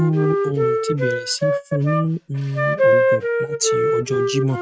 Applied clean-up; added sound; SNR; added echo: neural mask model RNNoise.